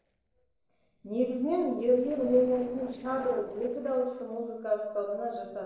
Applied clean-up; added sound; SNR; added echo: neural separator model SepFormer DNS4.